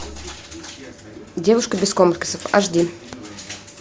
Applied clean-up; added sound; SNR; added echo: none; none; none; none.